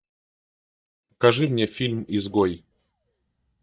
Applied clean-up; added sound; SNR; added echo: neural mask model DeepFilterNet 3.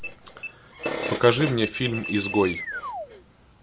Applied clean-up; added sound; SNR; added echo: none; Alarm; 10 dB; none.